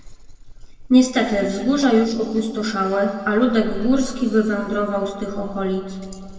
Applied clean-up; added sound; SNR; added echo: neural separator model SepFormer DNS4.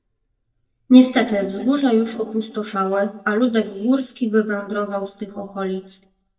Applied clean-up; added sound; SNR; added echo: neural mask model DeepFilterNet 3.